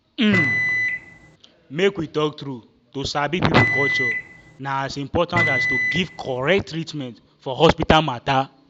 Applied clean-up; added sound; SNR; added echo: none; Microwave oven; -1 dB; none.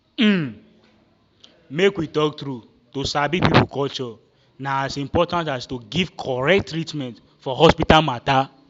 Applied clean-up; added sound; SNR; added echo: none; none; none; none.